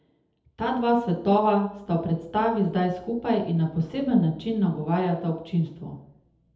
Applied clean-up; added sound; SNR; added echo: none; none; none; reverberation time 0.7 s.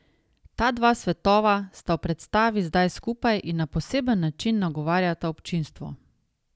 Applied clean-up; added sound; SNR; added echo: none; none; none; none.